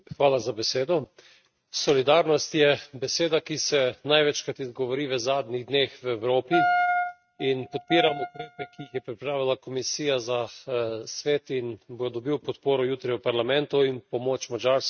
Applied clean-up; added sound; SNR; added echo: neural mask model RNNoise.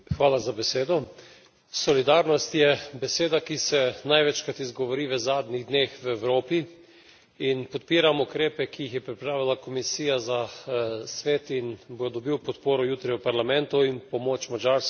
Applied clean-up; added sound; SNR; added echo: none; none; none; none.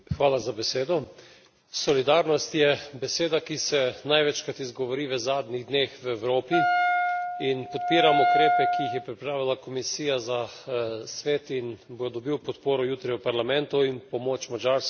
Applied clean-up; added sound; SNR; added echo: none; Wind instrument, woodwind instrument; -2 dB; none.